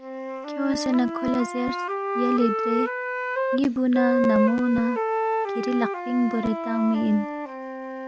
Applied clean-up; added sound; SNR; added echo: none; Wind instrument, woodwind instrument; 2 dB; none.